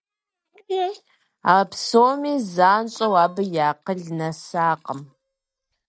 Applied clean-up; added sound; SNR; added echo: neural mask model DeepFilterNet 3.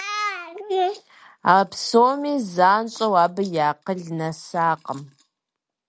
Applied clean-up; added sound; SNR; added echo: none; none; none; none.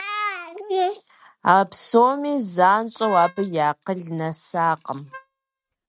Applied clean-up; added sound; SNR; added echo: neural mask model RNNoise.